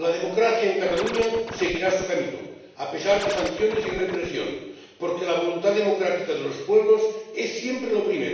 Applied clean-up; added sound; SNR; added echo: none; Scratching (performance technique); 11 dB; reverberation time 0.9 s.